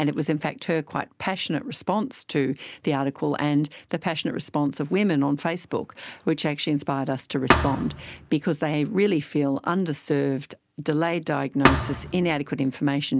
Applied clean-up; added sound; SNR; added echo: none; Thump, thud; 1 dB; none.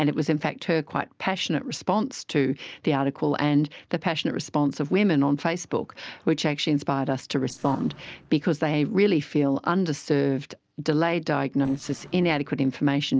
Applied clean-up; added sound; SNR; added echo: neural separator model SepFormer DNS4.